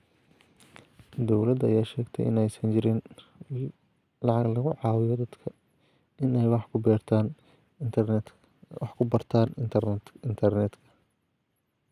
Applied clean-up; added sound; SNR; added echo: none; none; none; none.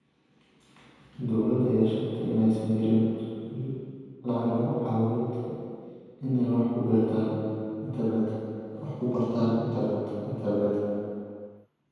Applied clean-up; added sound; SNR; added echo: none; none; none; reverberation time 2.0 s.